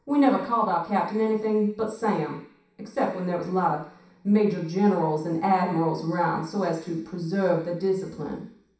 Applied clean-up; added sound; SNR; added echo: none; none; none; reverberation time 0.7 s.